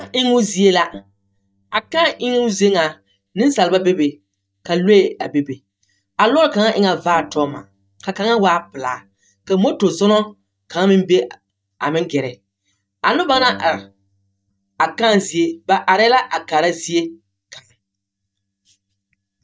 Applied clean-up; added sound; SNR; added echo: neural mask model DeepFilterNet 3.